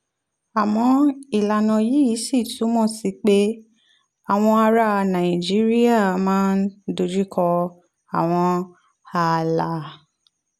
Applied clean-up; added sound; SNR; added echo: none; none; none; none.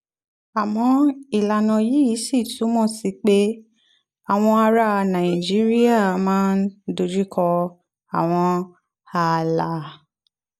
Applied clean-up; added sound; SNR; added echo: neural mask model DeepFilterNet 3.